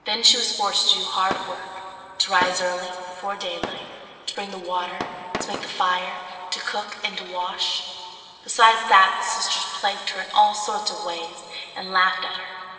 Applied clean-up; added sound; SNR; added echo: none; Fireworks; 16 dB; reverberation time 2.7 s.